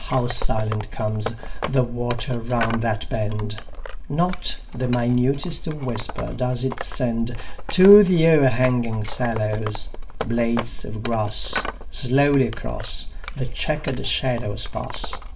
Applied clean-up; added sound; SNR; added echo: none; Wood; 15 dB; reverberation time 0.1 s.